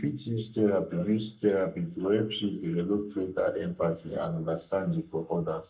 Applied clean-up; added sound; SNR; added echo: neural mask model Resemble Enhance denoiser.